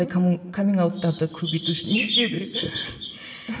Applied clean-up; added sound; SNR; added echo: none; Chirp, tweet; 4 dB; reverberation time 2.7 s.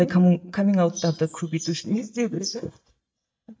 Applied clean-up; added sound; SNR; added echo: neural mask model DeepFilterNet 3.